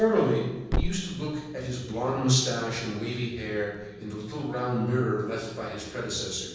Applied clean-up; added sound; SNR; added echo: none; Thump, thud; 9 dB; reverberation time 1.1 s.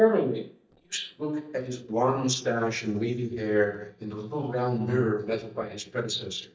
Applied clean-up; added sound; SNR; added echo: neural mask model DeepFilterNet 3.